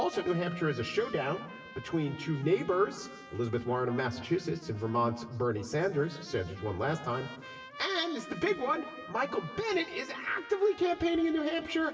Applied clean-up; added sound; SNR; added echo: none; Trumpet; 17 dB; reverberation time 1.4 s.